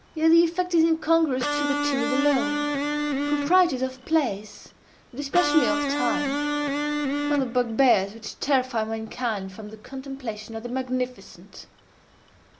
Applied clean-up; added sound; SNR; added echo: none; Electric guitar; 1 dB; none.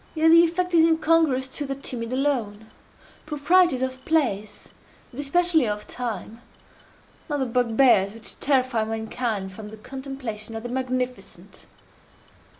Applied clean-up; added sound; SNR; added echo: none; none; none; none.